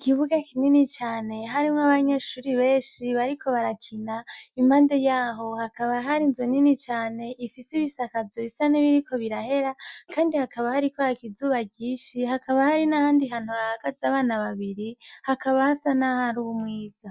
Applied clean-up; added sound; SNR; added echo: none; none; none; none.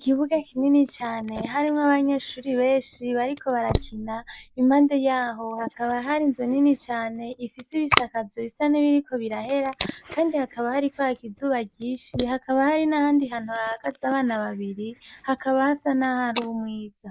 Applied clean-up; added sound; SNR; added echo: neural mask model Resemble Enhance denoiser.